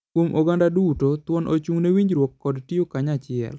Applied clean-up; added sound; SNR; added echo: none; none; none; none.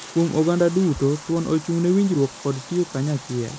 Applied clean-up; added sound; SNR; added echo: none; Bathtub (filling or washing); 18 dB; none.